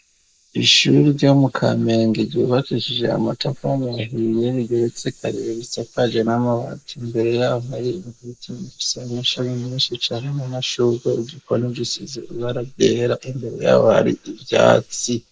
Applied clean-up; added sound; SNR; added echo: neural mask model Resemble Enhance denoiser.